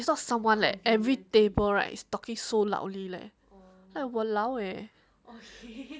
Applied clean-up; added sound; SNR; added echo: none; none; none; none.